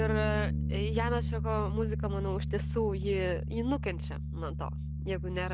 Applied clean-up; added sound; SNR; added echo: none; Bass guitar; -1 dB; none.